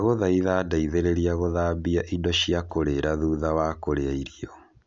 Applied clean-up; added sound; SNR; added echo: none; none; none; none.